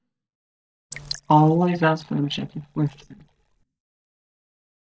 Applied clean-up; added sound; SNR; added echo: neural mask model DeepFilterNet 3.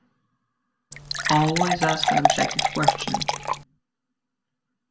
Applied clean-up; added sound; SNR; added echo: none; Fill (with liquid) / Water; -5 dB; reverberation time 0.3 s.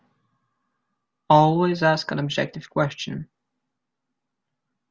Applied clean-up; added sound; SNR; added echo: none; none; none; none.